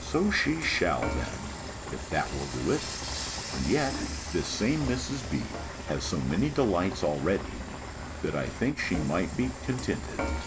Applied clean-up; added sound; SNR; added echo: none; Frying (food) / Dishes, pots, and pans; 6 dB; none.